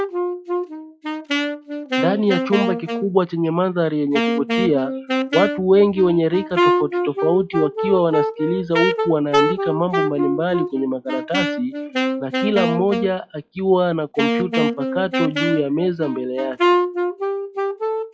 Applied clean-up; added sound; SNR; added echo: classical method log-MMSE.